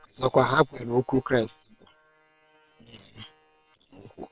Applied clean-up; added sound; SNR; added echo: neural separator model SepFormer WHAM!.